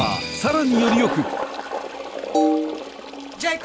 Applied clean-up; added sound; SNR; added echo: none; Toilet flush; 6 dB; none.